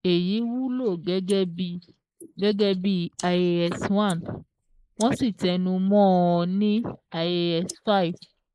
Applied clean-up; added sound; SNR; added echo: neural mask model Resemble Enhance denoiser.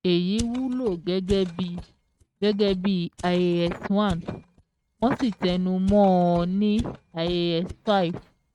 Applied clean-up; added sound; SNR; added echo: neural mask model RNNoise.